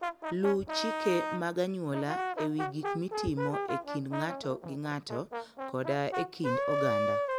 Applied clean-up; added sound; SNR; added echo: none; Brass instrument; 1 dB; none.